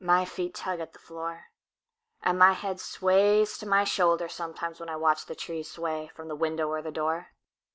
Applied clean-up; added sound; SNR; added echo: none; none; none; none.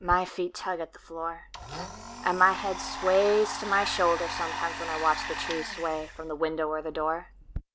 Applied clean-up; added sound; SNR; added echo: none; Domestic sounds, home sounds; 9 dB; none.